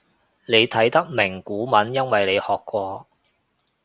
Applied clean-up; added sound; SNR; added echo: none; none; none; none.